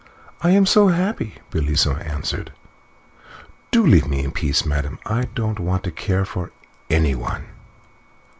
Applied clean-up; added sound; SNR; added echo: none; Thump, thud; 17 dB; none.